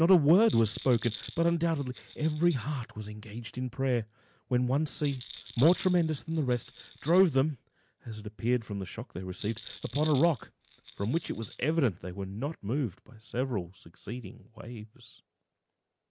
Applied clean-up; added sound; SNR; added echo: none; Rattle; 18 dB; none.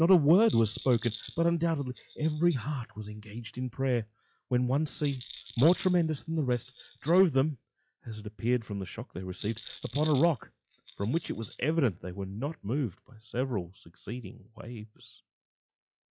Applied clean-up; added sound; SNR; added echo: classical method log-MMSE.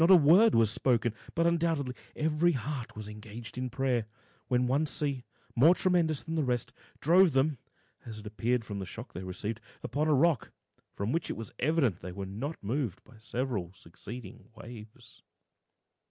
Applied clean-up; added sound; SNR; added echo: none; none; none; none.